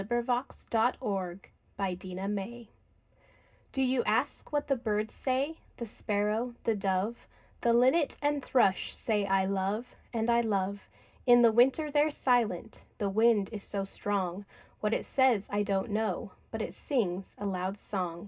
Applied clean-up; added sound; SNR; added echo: none; none; none; reverberation time 0.2 s.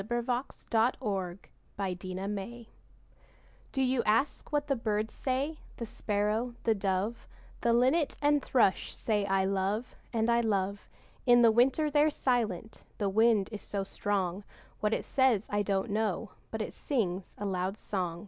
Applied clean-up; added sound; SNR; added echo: none; none; none; none.